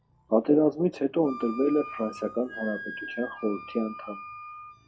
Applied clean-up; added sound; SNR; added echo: classical method log-MMSE.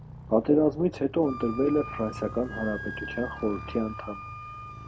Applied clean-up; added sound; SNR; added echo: none; Wind instrument, woodwind instrument + Motorcycle; 11 dB; none.